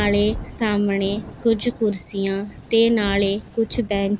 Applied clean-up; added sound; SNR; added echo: none; Thunder; 14 dB; none.